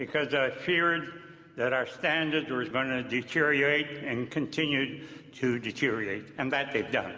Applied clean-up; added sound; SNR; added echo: none; none; none; none.